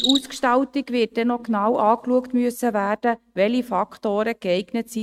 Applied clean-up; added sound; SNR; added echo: neural mask model RNNoise.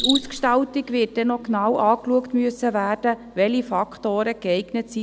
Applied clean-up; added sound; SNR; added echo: none; Cricket; 13 dB; none.